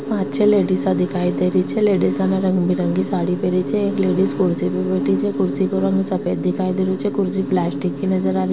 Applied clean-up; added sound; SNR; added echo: none; Insect; 6 dB; reverberation time 1.1 s.